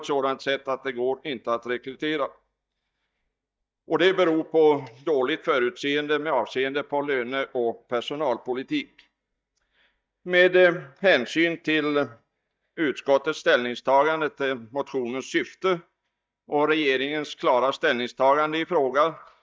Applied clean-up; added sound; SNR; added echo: neural mask model DeepFilterNet 3.